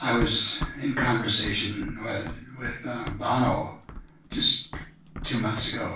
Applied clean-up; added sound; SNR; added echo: none; Run; 11 dB; reverberation time 0.3 s.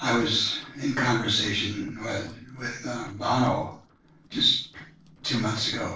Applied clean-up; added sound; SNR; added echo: neural separator model SepFormer DNS4.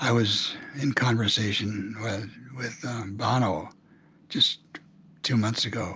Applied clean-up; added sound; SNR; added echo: none; none; none; none.